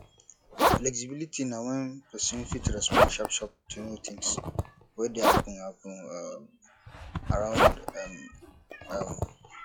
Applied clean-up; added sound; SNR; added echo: classical method log-MMSE.